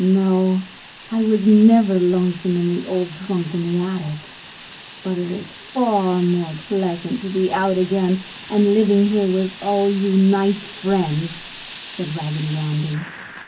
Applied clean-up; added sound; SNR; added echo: none; Fire; 17 dB; reverberation time 0.3 s.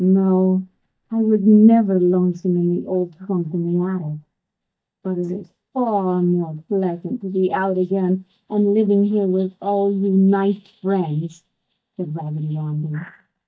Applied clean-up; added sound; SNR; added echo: neural mask model DeepFilterNet 3.